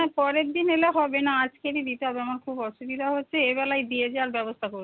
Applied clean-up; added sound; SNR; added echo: none; none; none; none.